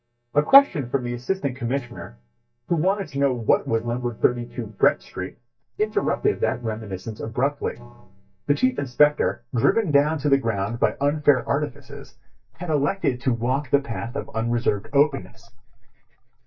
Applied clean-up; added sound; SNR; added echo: neural mask model DeepFilterNet 3.